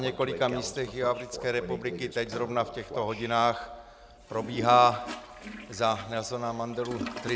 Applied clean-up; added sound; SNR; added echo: none; Toilet flush; 12 dB; none.